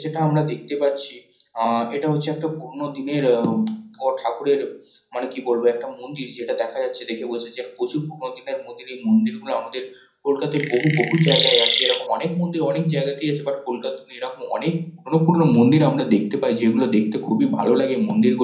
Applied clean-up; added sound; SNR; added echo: none; Chirp, tweet; 0 dB; reverberation time 0.6 s.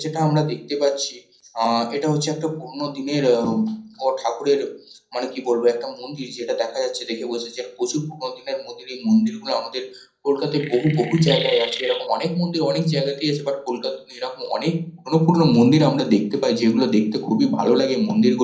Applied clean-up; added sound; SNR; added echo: neural separator model SepFormer DNS4.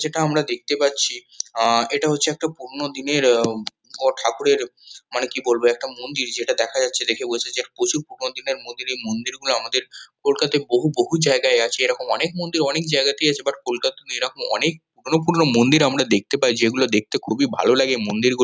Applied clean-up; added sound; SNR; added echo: none; none; none; none.